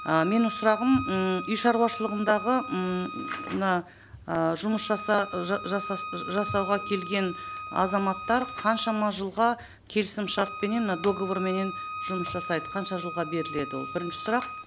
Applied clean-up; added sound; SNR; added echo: none; Bowed string instrument; 10 dB; none.